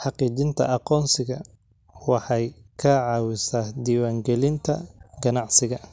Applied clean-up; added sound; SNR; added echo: none; none; none; none.